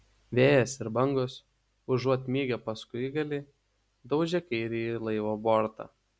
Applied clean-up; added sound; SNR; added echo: none; none; none; none.